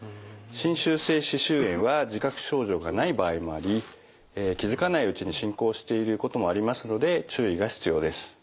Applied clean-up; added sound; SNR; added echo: none; Respiratory sounds; 18 dB; none.